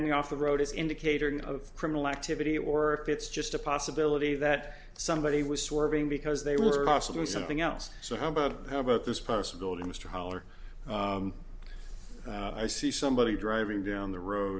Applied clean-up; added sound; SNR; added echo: none; none; none; none.